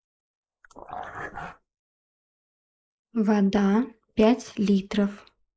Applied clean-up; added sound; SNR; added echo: neural mask model Resemble Enhance denoiser.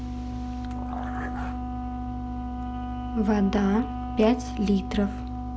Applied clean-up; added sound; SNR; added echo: none; Dog + Wind instrument, woodwind instrument; 7 dB; none.